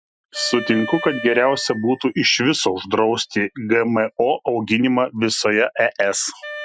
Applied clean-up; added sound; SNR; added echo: classical method Wiener filter.